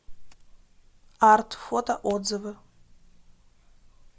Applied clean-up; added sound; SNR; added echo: none; none; none; none.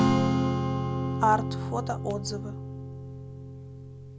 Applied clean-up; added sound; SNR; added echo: none; Strum; -4 dB; none.